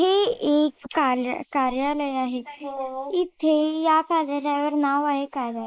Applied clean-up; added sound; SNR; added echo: neural mask model Resemble Enhance denoiser.